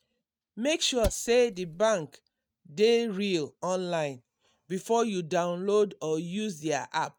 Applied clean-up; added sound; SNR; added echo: neural mask model RNNoise.